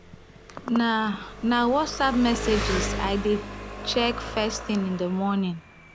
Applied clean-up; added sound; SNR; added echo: none; Engine; 8 dB; none.